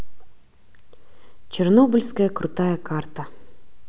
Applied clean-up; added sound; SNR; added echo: none; none; none; none.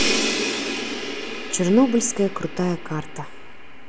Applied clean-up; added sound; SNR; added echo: none; Crash cymbal; 4 dB; none.